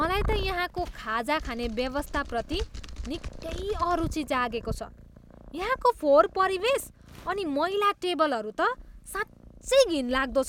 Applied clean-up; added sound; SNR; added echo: none; Purr + Typing; 11 dB; none.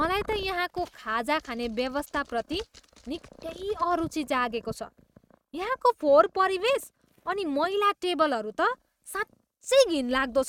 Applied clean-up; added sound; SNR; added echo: neural mask model RNNoise.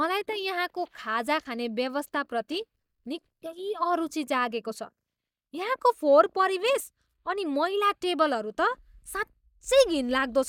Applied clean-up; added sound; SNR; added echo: neural mask model DeepFilterNet 3.